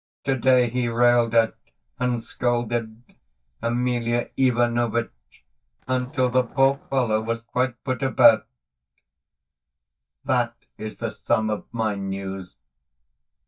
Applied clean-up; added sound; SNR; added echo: neural mask model DeepFilterNet 3.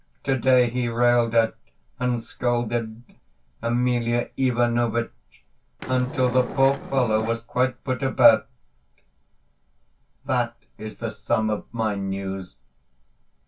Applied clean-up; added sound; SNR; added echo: none; Skateboard; 9 dB; reverberation time 0.1 s.